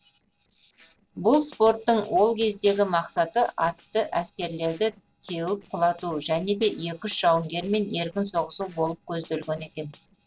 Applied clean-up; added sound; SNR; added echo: neural separator model SepFormer DNS4.